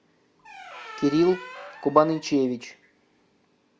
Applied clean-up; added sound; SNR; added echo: none; Squeak; 17 dB; none.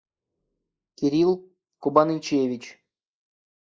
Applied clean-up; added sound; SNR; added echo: neural mask model Resemble Enhance denoiser.